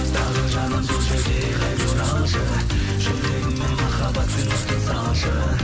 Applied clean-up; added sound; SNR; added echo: none; Rain + Writing; 10 dB; none.